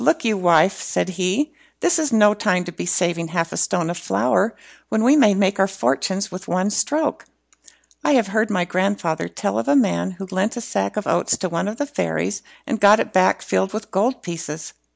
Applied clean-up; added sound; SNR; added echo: none; none; none; none.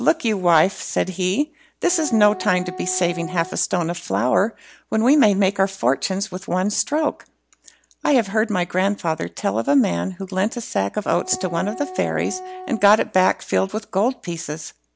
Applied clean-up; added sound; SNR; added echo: none; Wind instrument, woodwind instrument; 15 dB; none.